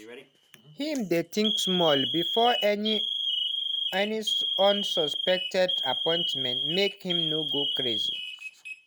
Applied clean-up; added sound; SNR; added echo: none; Alarm; 1 dB; none.